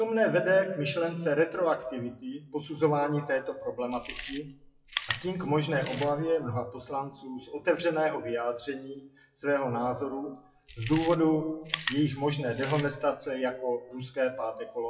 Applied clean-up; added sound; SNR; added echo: classical method WPE with log-MMSE.